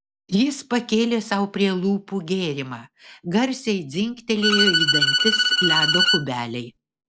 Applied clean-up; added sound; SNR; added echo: none; Bowed string instrument; -3 dB; none.